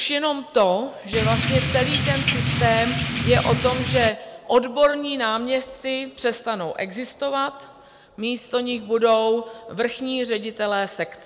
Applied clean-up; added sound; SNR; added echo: none; Drip / Rain; -1 dB; none.